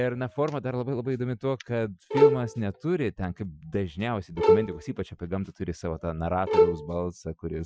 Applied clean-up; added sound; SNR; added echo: classical method Wiener filter.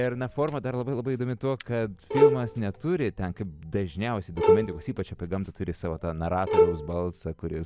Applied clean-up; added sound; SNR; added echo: none; Bowed string instrument; -4 dB; none.